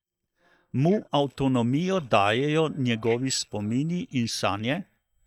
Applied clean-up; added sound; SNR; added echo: neural mask model DeepFilterNet 3.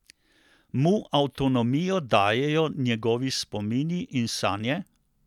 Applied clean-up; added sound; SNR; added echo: none; none; none; none.